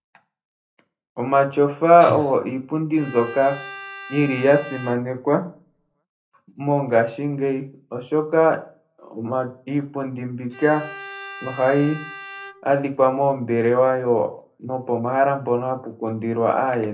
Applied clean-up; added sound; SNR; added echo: none; Bowed string instrument; 16 dB; reverberation time 0.3 s.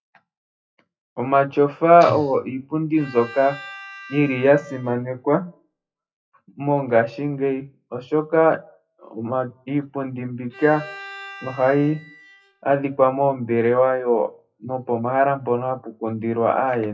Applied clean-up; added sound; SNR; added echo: classical method WPE with log-MMSE.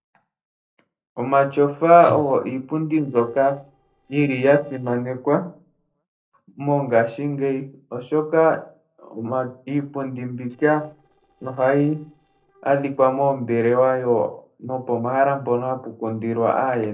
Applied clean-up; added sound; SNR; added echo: neural separator model SepFormer DNS4.